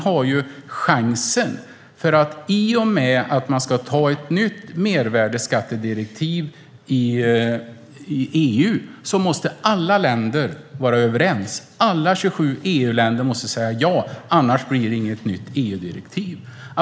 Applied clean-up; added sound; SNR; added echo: none; none; none; none.